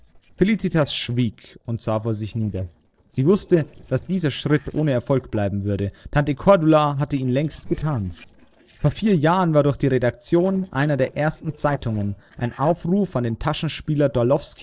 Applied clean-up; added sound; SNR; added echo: neural separator model SepFormer DNS4.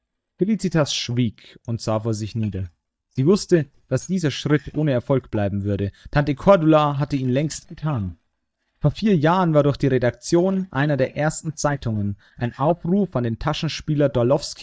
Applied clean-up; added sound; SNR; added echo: neural mask model DeepFilterNet 3.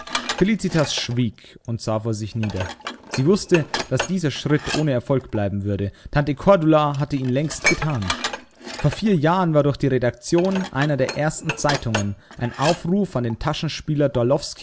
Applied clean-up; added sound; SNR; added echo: none; Dishes, pots, and pans; 11 dB; none.